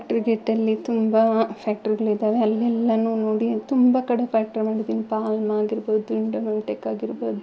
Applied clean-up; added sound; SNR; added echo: none; none; none; none.